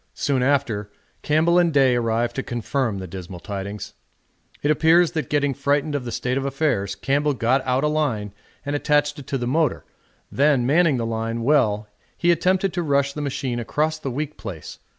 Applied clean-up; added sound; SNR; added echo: none; none; none; none.